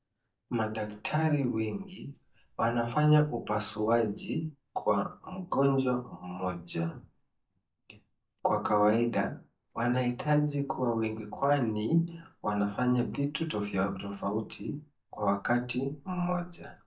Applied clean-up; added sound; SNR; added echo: neural mask model DeepFilterNet 3.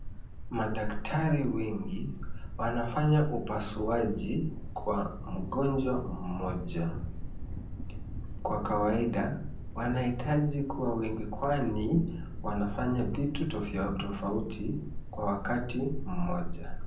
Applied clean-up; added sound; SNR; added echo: none; Thunder; 4 dB; reverberation time 0.6 s.